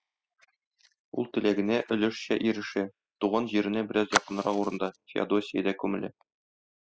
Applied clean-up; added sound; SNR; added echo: classical method spectral subtraction.